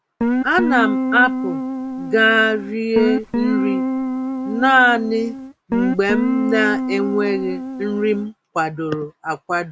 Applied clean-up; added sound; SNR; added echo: none; Guitar; 2 dB; none.